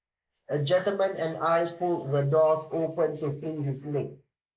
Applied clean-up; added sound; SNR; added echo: neural mask model Resemble Enhance denoiser.